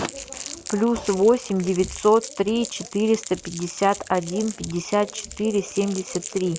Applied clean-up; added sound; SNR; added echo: none; Crackle; 15 dB; none.